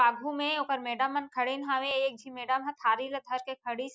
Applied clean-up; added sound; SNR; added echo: none; none; none; none.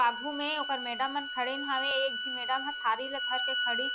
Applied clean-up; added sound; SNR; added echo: none; Bowed string instrument; 1 dB; none.